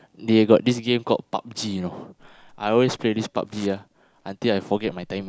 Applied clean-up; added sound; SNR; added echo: none; none; none; none.